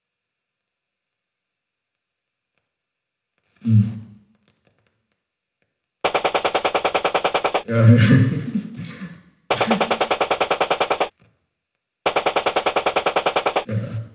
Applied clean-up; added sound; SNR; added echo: none; Gunshot, gunfire; -4 dB; reverberation time 0.9 s.